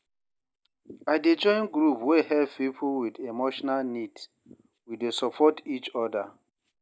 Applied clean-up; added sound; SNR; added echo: none; none; none; none.